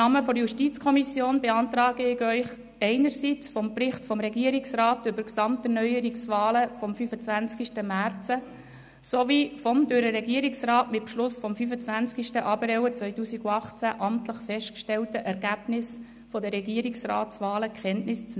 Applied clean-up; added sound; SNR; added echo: none; none; none; none.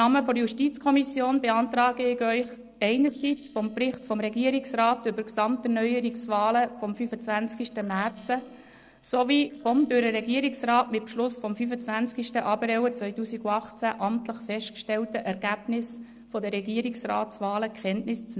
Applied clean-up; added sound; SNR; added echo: neural separator model SepFormer DNS4.